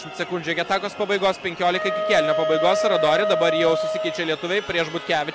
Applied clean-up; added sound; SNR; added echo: none; Wind instrument, woodwind instrument; 2 dB; none.